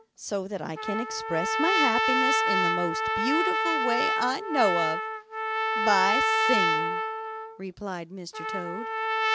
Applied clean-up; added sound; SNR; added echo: none; Trumpet; -4 dB; none.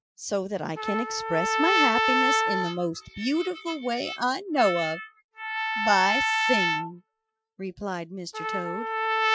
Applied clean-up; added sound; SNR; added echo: classical method Wiener filter.